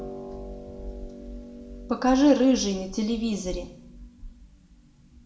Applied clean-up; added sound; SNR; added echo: none; Harp; 13 dB; reverberation time 0.6 s.